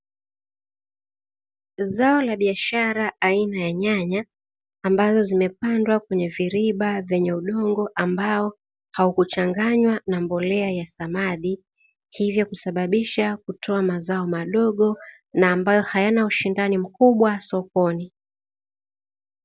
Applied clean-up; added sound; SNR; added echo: none; none; none; none.